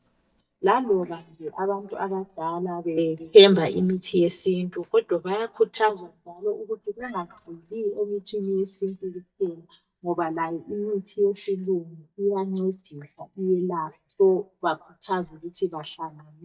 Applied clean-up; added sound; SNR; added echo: neural mask model DeepFilterNet 3.